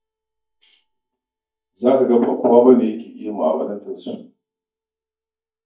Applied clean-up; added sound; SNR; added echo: neural mask model DeepFilterNet 3.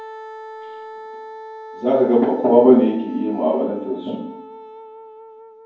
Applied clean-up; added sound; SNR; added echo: none; Wind instrument, woodwind instrument; 16 dB; reverberation time 0.9 s.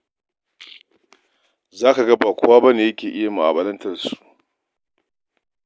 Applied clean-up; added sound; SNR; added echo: none; none; none; none.